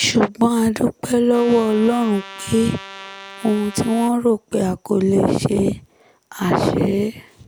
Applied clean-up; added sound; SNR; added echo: none; Trumpet; 17 dB; none.